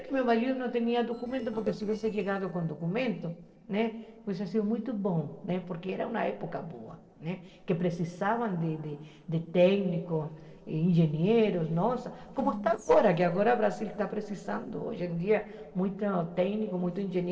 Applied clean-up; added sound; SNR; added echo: neural separator model SepFormer DNS4.